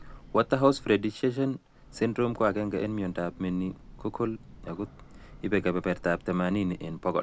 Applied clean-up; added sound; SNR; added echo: none; Train / Breathing; 19 dB; none.